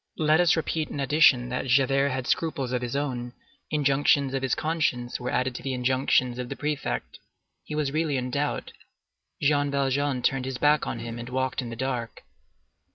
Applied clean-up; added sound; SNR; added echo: none; Cough; 19 dB; none.